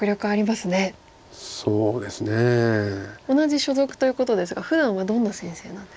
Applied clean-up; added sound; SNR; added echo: none; none; none; none.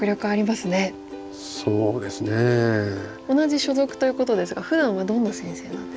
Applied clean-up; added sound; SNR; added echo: none; Plucked string instrument; 13 dB; none.